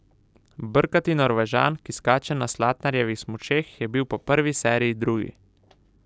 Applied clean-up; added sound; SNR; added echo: none; none; none; none.